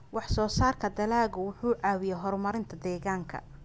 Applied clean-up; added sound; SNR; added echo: none; none; none; none.